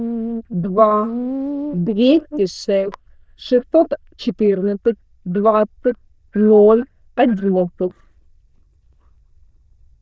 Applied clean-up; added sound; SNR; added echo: neural diffusion model UNIVERSE++.